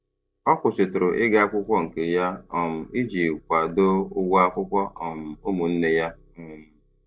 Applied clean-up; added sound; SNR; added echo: neural mask model DeepFilterNet 3.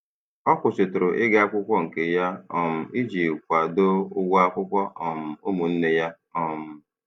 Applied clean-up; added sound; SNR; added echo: none; none; none; none.